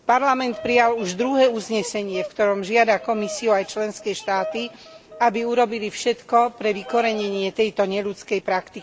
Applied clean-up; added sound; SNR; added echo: none; Bird vocalization, bird call, bird song; 17 dB; none.